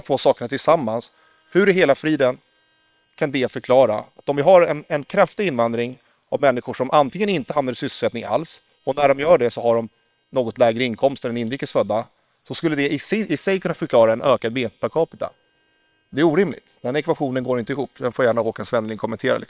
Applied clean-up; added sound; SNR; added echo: neural separator model SepFormer WHAM!.